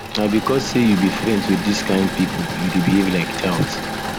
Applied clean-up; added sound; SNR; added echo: none; Engine / Mechanisms; 6 dB; none.